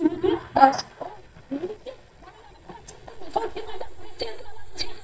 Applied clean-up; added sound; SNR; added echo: neural mask model DeepFilterNet 3.